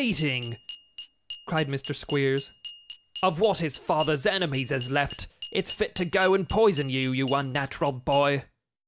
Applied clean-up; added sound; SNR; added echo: none; Glass; 11 dB; none.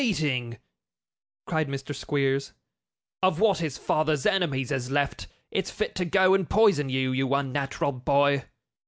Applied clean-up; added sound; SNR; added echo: none; none; none; none.